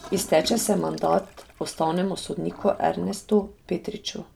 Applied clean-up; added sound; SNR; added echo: none; Toilet flush / Gurgling; 17 dB; none.